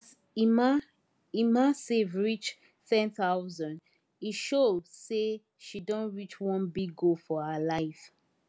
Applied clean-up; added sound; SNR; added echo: none; none; none; none.